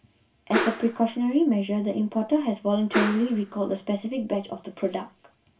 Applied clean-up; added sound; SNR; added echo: none; Whoosh, swoosh, swish; 5 dB; reverberation time 0.2 s.